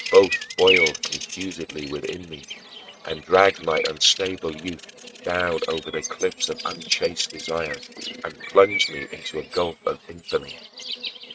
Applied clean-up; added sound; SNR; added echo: neural mask model RNNoise.